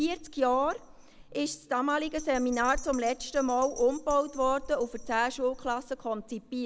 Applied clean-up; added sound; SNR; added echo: none; Bell; 15 dB; none.